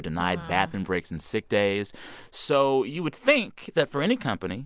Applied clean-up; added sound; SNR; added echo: none; none; none; none.